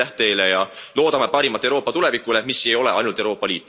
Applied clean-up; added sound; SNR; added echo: none; none; none; none.